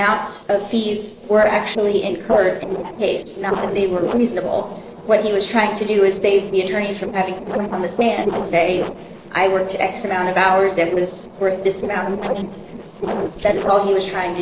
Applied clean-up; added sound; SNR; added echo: neural separator model SepFormer DNS4.